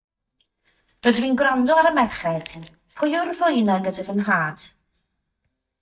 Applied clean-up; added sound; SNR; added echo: neural mask model DeepFilterNet 3.